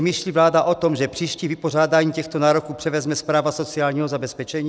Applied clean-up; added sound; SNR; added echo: none; none; none; none.